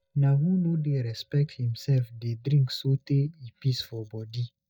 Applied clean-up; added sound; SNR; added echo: neural mask model DeepFilterNet 3.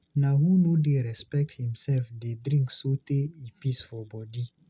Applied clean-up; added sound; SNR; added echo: none; none; none; none.